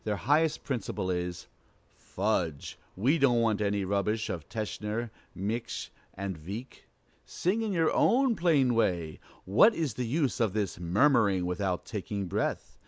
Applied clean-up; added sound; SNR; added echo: none; none; none; none.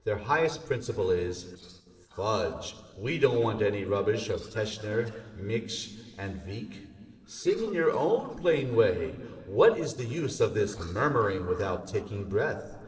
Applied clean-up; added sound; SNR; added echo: neural separator model SepFormer DNS4.